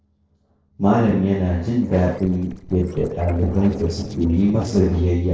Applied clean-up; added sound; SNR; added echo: neural separator model SepFormer DNS4.